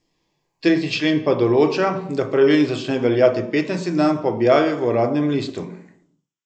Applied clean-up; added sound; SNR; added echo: neural mask model Resemble Enhance denoiser.